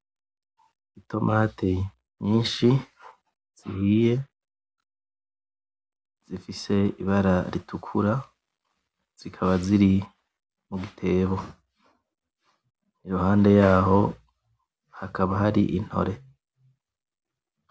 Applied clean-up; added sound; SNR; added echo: none; none; none; none.